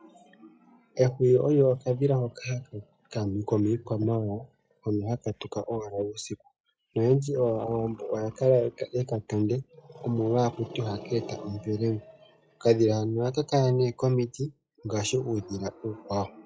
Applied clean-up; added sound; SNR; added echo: classical method log-MMSE.